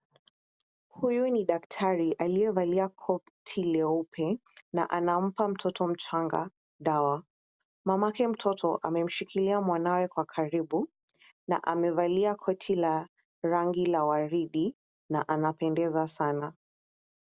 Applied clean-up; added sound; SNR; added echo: none; none; none; none.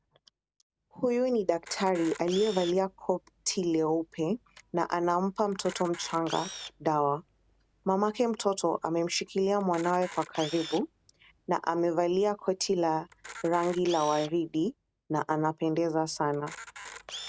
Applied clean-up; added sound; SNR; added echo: none; Camera; 18 dB; none.